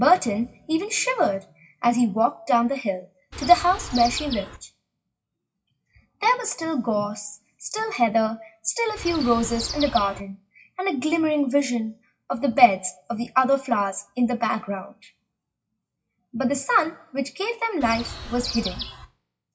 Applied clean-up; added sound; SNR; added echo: classical method WPE with log-MMSE.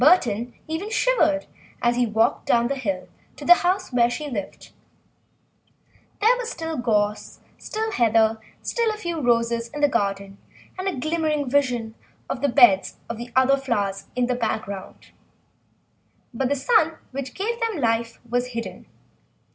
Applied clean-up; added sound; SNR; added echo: none; none; none; none.